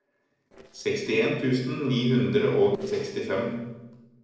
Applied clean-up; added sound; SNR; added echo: neural separator model SepFormer DNS4.